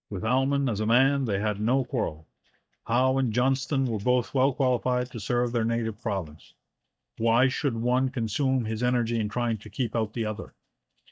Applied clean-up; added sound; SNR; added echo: neural mask model DeepFilterNet 3.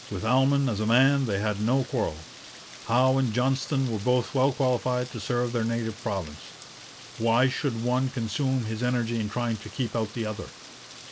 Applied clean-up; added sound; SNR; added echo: none; Rain; 18 dB; none.